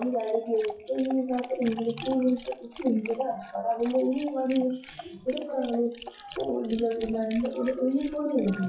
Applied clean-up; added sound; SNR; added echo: classical method WPE with log-MMSE.